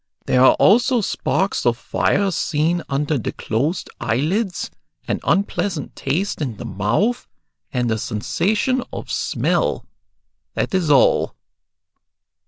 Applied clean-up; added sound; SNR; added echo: none; none; none; none.